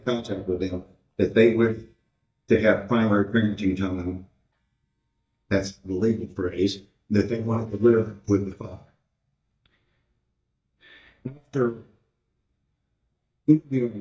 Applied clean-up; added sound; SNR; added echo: neural mask model DeepFilterNet 3.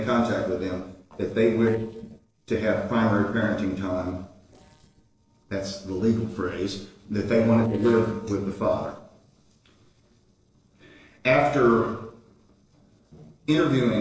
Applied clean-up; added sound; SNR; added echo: neural separator model SepFormer DNS4.